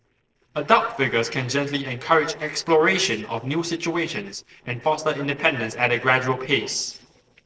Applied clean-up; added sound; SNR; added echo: neural separator model SepFormer DNS4.